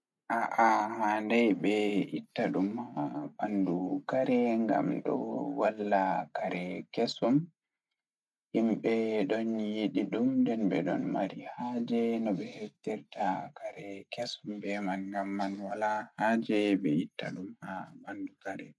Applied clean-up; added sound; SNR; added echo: none; none; none; none.